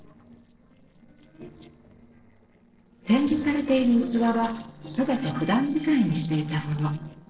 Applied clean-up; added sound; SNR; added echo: neural separator model SepFormer DNS4.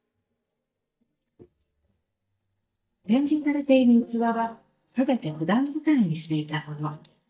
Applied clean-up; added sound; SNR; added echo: neural mask model DeepFilterNet 3.